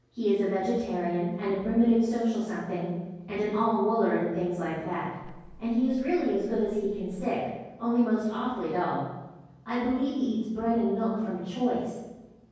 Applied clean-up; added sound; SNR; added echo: none; Tick-tock; 20 dB; reverberation time 1.3 s.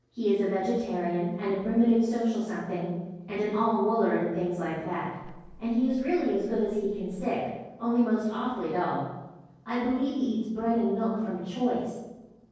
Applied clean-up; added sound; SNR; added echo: neural separator model SepFormer DNS4.